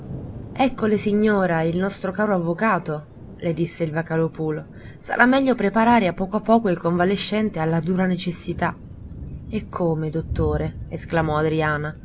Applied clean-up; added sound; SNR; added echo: none; Thunder / Rain; 14 dB; none.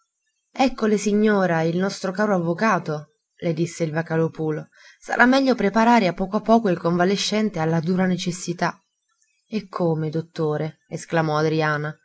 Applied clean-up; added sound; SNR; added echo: none; none; none; none.